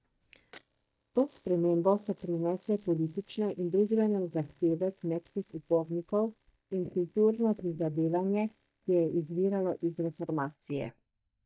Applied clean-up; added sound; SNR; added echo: neural mask model DeepFilterNet 3.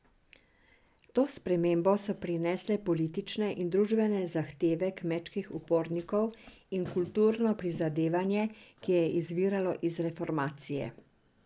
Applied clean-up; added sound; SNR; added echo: none; none; none; none.